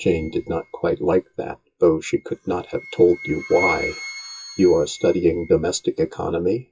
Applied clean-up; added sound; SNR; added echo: classical method WPE with log-MMSE.